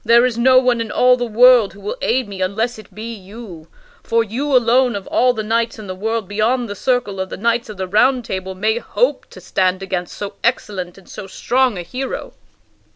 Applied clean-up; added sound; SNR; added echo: none; none; none; none.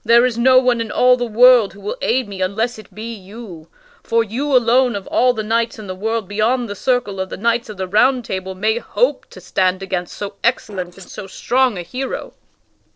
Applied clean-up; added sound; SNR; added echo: neural separator model SepFormer DNS4.